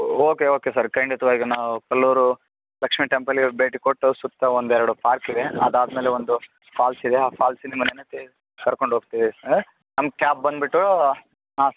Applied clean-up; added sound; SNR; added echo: none; none; none; none.